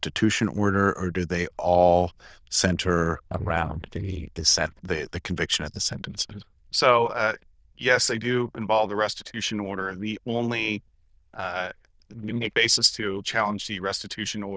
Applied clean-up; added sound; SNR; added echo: neural diffusion model UNIVERSE++.